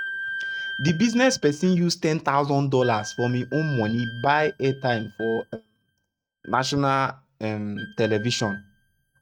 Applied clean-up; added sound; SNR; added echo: neural mask model RNNoise.